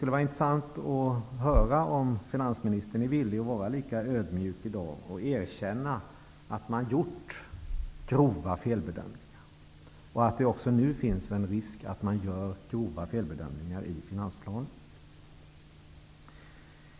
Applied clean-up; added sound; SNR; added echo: none; none; none; none.